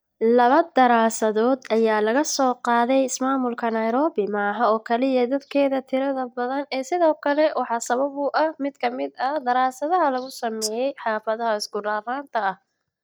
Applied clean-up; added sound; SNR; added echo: neural mask model DeepFilterNet 3.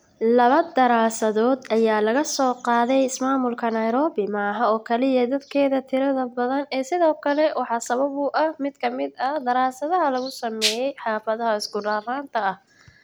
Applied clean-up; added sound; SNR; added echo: none; Rattle (instrument); 2 dB; none.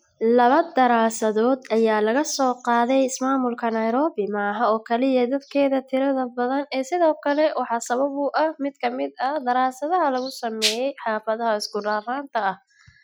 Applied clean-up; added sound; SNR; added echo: classical method Wiener filter.